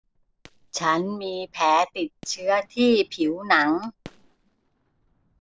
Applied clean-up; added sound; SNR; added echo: neural separator model SepFormer DNS4.